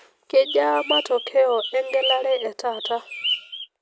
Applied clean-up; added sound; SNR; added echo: none; Bird; 7 dB; none.